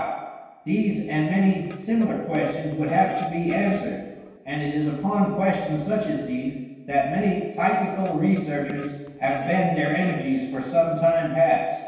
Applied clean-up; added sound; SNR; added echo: none; Fart; 19 dB; reverberation time 1.2 s.